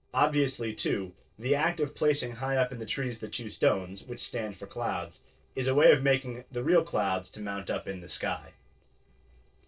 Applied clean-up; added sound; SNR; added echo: neural separator model SepFormer DNS4.